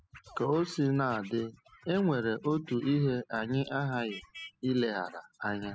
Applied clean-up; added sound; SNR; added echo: classical method spectral subtraction.